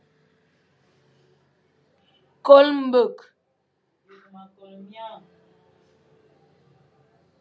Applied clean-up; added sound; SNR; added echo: none; none; none; none.